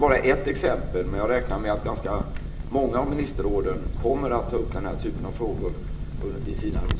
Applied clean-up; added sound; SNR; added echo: none; Crackle; 4 dB; reverberation time 0.5 s.